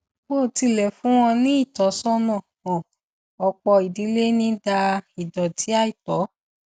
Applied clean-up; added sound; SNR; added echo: none; none; none; none.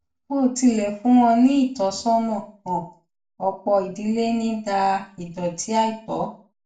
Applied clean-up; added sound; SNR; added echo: none; none; none; reverberation time 0.4 s.